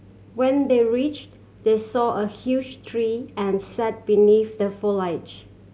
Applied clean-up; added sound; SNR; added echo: none; none; none; none.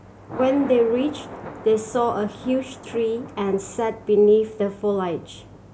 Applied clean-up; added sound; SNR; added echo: none; Thunder; 17 dB; none.